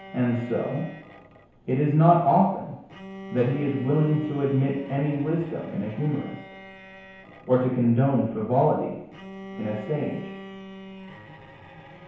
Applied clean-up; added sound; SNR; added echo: none; Bowed string instrument; 17 dB; reverberation time 1.0 s.